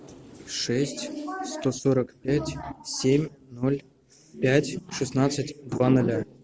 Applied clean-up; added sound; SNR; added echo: none; none; none; none.